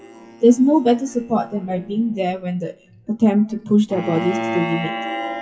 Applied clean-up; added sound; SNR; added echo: classical method WPE with log-MMSE.